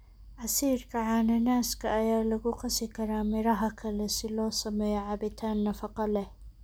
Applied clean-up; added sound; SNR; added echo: none; none; none; none.